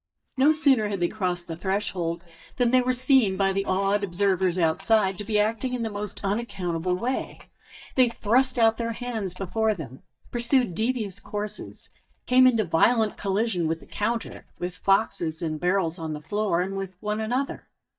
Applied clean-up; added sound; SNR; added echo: neural mask model DeepFilterNet 3.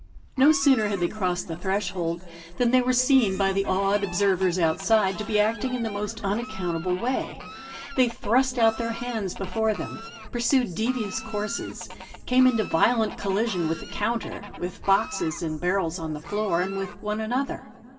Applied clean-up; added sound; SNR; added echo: none; Fowl; 16 dB; reverberation time 2.4 s.